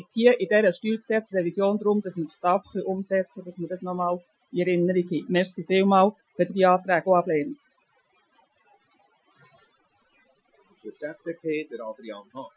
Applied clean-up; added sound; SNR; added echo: classical method Wiener filter.